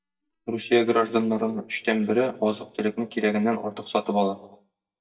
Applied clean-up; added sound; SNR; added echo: neural mask model DeepFilterNet 3.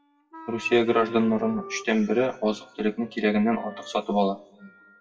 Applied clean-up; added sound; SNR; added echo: classical method WPE with log-MMSE.